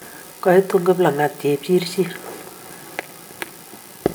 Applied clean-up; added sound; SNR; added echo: none; none; none; reverberation time 0.4 s.